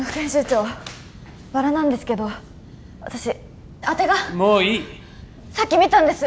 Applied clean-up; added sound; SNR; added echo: none; none; none; none.